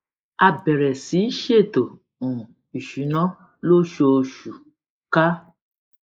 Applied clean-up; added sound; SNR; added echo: neural mask model Resemble Enhance denoiser.